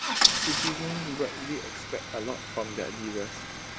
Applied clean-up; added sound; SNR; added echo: none; Idling / Engine starting / Car; -5 dB; none.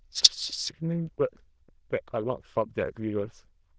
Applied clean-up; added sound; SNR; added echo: neural diffusion model UNIVERSE++.